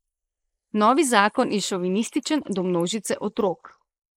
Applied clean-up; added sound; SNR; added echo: neural mask model Resemble Enhance denoiser.